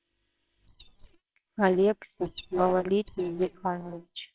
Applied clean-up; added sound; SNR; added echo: neural separator model SepFormer WHAMR!.